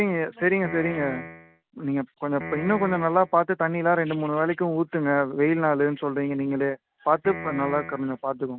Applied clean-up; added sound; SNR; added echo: none; Piano; 11 dB; none.